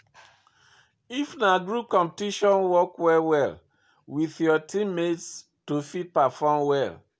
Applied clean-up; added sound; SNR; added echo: none; none; none; none.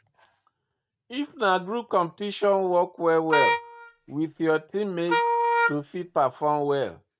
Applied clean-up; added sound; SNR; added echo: neural mask model RNNoise.